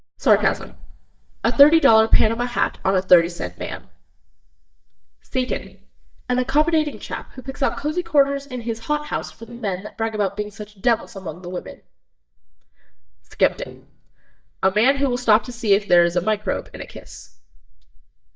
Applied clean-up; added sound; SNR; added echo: neural mask model DeepFilterNet 3.